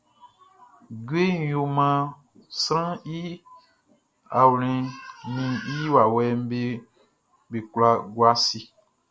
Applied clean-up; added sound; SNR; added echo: none; none; none; none.